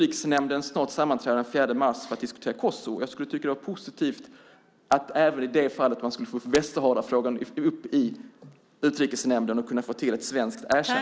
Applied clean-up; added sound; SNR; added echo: none; none; none; none.